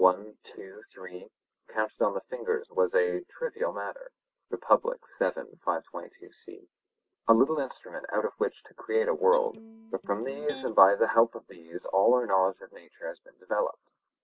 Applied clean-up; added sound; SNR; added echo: none; Electric guitar; 18 dB; none.